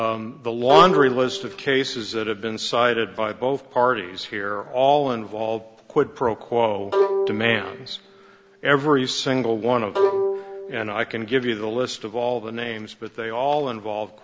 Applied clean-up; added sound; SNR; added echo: none; Bowed string instrument; 5 dB; none.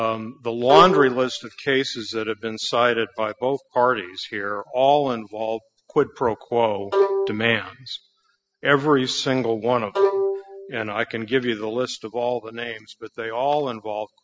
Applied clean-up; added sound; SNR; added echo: classical method spectral subtraction.